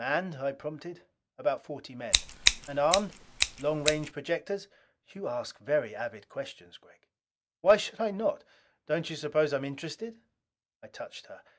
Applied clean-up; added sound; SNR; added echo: none; Scissors; -2 dB; none.